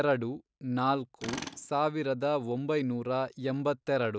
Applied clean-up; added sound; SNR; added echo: none; Tools; 17 dB; none.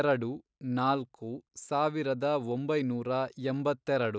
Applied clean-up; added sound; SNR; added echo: none; none; none; none.